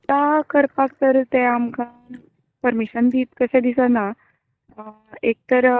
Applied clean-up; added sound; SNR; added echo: neural mask model DeepFilterNet 3.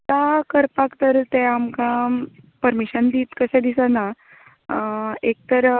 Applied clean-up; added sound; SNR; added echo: none; none; none; none.